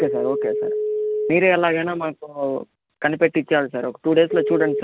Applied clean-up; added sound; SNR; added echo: none; Telephone; 6 dB; none.